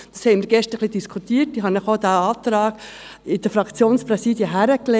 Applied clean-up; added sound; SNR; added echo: none; none; none; none.